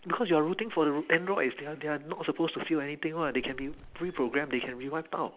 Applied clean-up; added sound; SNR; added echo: none; Bird; 18 dB; none.